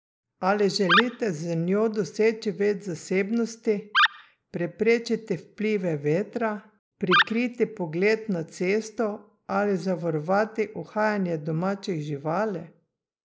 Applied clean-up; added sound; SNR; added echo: neural mask model Resemble Enhance denoiser.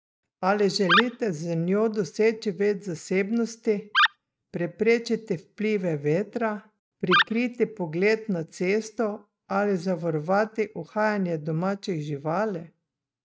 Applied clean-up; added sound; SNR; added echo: neural mask model RNNoise.